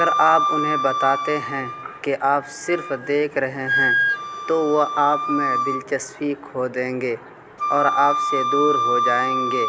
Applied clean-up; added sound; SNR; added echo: none; Wind instrument, woodwind instrument; 1 dB; none.